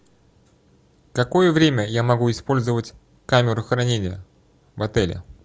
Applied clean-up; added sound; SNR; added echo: none; none; none; none.